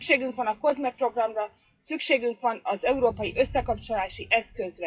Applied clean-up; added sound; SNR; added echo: classical method WPE with log-MMSE.